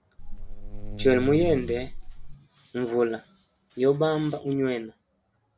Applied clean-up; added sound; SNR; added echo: none; Buzz; 5 dB; none.